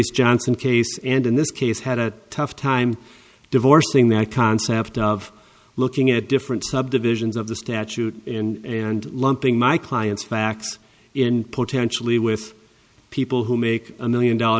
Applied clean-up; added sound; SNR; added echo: none; none; none; none.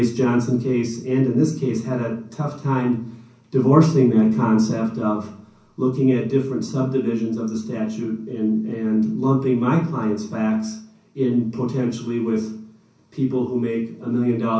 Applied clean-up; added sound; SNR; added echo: none; none; none; reverberation time 0.6 s.